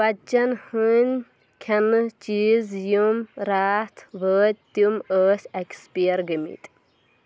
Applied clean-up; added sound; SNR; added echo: none; none; none; none.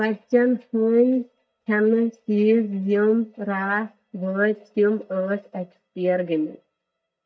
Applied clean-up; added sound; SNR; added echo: neural mask model DeepFilterNet 3.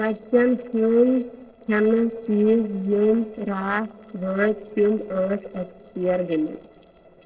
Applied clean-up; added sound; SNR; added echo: neural separator model SepFormer DNS4.